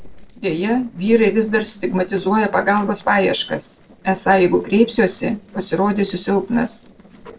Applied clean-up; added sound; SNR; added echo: neural separator model SepFormer DNS4.